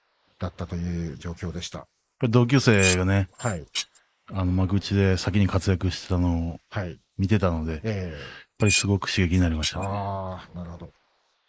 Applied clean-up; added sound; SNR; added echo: neural mask model Resemble Enhance denoiser.